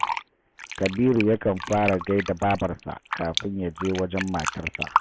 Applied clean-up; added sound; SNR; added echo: none; Fill (with liquid); 6 dB; none.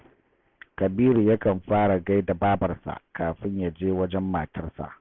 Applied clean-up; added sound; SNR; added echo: none; none; none; none.